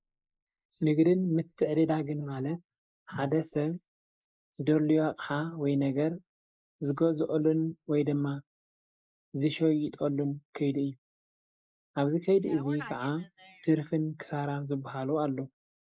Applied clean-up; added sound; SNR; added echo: neural mask model Resemble Enhance denoiser.